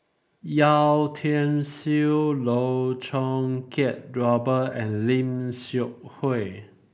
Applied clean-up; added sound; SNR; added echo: neural mask model Resemble Enhance denoiser.